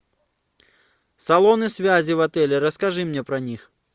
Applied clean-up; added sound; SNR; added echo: none; none; none; none.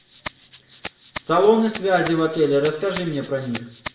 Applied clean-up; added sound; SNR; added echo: none; Rattle (instrument); 16 dB; reverberation time 0.6 s.